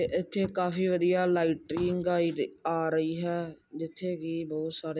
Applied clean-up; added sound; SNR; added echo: none; none; none; none.